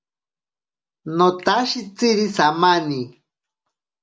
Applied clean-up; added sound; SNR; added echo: none; none; none; none.